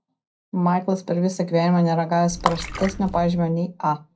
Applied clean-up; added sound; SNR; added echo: none; Water / Splash, splatter; 8 dB; reverberation time 0.2 s.